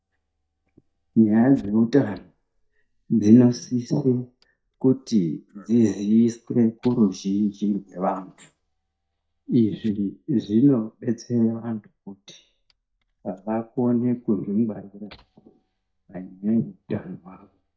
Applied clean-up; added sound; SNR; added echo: neural mask model DeepFilterNet 3.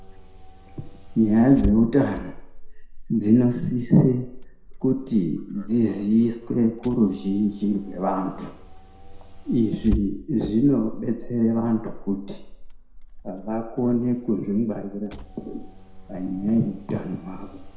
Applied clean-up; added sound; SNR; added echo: none; Engine / Car; 12 dB; reverberation time 0.6 s.